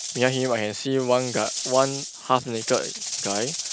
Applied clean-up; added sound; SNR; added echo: none; Rattle / Rattle (instrument); 8 dB; none.